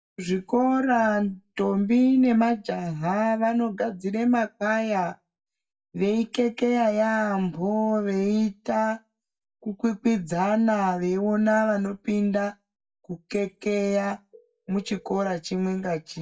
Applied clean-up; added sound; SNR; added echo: neural mask model DeepFilterNet 3.